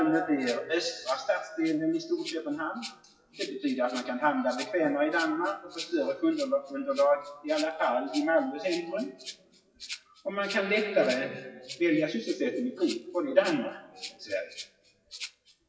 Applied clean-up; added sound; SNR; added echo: classical method WPE with log-MMSE.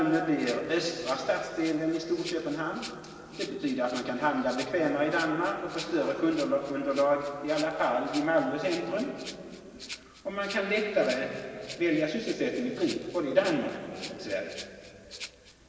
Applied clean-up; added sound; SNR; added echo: none; Rattle (instrument); 17 dB; reverberation time 2.7 s.